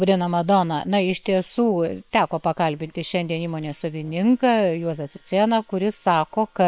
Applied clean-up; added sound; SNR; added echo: neural separator model SepFormer WHAM!.